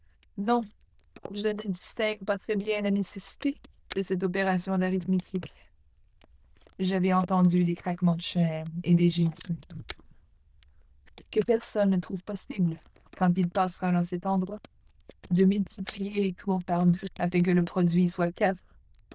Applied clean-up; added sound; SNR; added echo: neural diffusion model UNIVERSE++.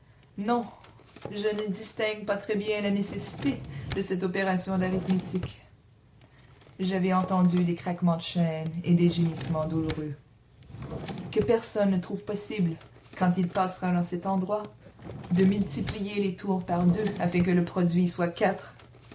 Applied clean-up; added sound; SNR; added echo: none; Drawer open or close; 14 dB; none.